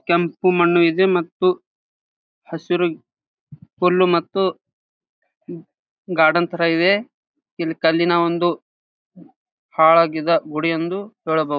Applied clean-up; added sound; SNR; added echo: none; none; none; none.